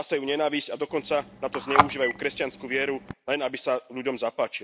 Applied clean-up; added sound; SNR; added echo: none; Telephone; 1 dB; none.